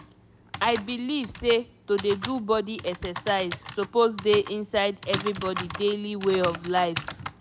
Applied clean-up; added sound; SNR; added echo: none; Typing; 9 dB; none.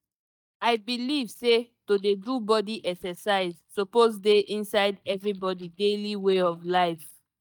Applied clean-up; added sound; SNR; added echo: neural mask model DeepFilterNet 3.